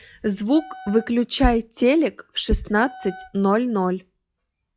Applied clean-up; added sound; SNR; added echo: classical method log-MMSE.